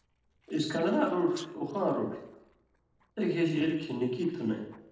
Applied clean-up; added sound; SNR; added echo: neural separator model SepFormer DNS4.